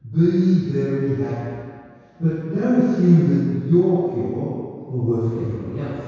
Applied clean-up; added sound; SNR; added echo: none; none; none; reverberation time 2.0 s.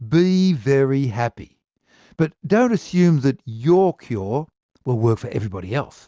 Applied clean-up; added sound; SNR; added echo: none; none; none; none.